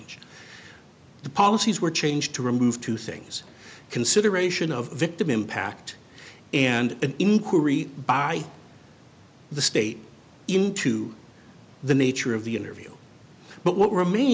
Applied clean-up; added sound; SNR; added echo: none; none; none; none.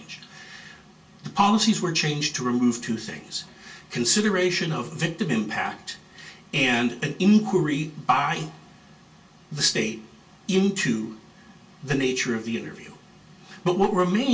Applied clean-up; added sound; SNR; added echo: none; none; none; reverberation time 0.2 s.